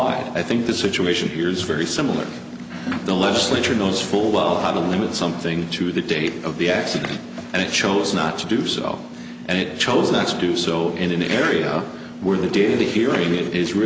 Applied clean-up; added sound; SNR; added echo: none; none; none; none.